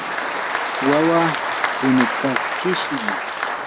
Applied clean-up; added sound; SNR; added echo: none; Applause; 0 dB; none.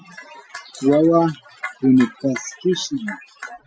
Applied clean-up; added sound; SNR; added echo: classical method Wiener filter.